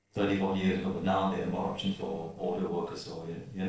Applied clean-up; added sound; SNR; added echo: neural separator model SepFormer DNS4.